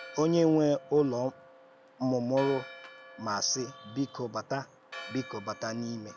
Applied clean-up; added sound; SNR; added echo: none; Church bell; 18 dB; none.